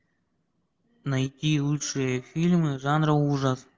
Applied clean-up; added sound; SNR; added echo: none; none; none; none.